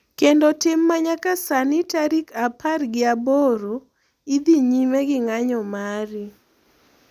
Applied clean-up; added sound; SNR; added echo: none; none; none; none.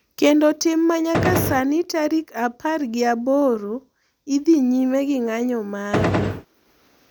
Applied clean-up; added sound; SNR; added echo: none; Gunshot, gunfire; 0 dB; none.